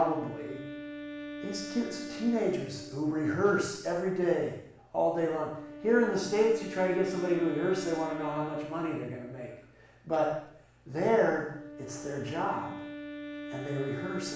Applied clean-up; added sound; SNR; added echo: none; Wind instrument, woodwind instrument; 12 dB; reverberation time 0.7 s.